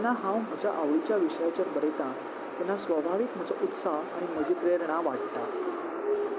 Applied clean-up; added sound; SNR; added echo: none; none; none; none.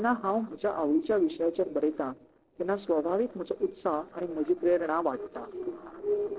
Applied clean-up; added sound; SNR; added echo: neural separator model SepFormer DNS4.